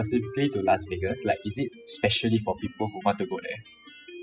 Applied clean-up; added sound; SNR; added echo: classical method spectral subtraction.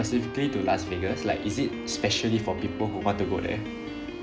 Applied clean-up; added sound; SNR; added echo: none; Piano; 7 dB; none.